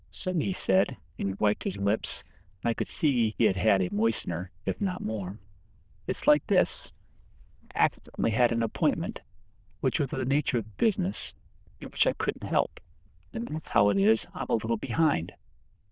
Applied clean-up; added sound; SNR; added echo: neural diffusion model UNIVERSE++.